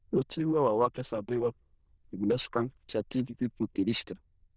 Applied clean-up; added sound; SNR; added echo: neural diffusion model UNIVERSE++.